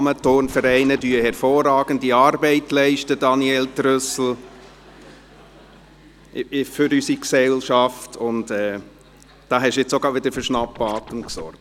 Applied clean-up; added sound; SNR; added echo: none; Scratching (performance technique); 17 dB; none.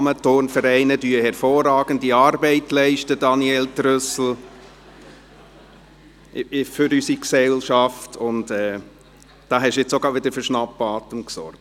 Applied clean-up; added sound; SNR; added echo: none; none; none; none.